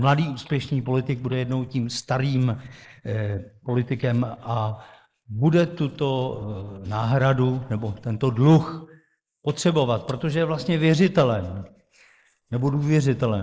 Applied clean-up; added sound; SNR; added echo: neural mask model Resemble Enhance denoiser.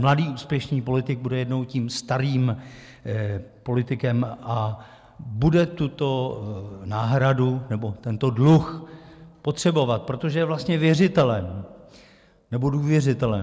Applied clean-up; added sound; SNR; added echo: none; none; none; none.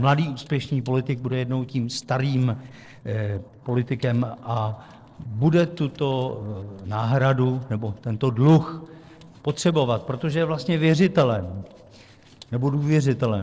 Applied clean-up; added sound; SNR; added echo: neural separator model SepFormer DNS4.